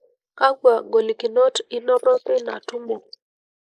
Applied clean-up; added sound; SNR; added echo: neural mask model Resemble Enhance denoiser.